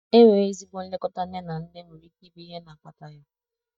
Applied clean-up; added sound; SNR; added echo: neural mask model DeepFilterNet 3.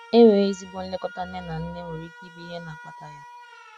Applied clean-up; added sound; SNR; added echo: none; Alarm; 20 dB; none.